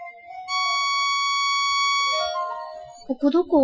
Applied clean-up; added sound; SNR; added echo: classical method Wiener filter.